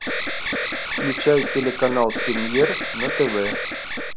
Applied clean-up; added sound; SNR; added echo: none; Alarm; 2 dB; none.